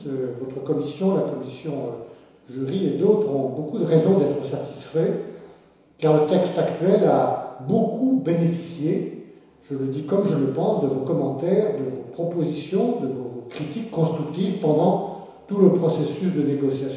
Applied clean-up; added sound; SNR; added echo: none; none; none; reverberation time 1.0 s.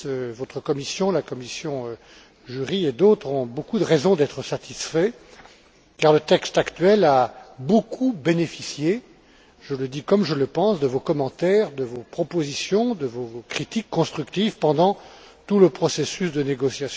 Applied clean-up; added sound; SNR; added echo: none; none; none; none.